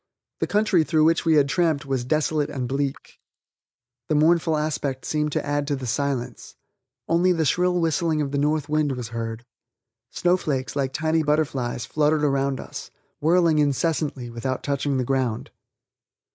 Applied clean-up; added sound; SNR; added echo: neural mask model Resemble Enhance denoiser.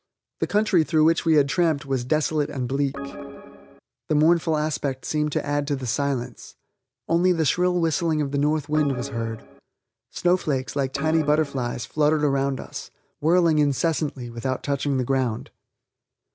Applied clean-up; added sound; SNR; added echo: none; Organ; 11 dB; none.